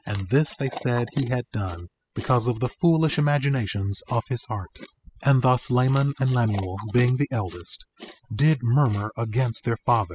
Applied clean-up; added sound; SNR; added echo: classical method spectral subtraction.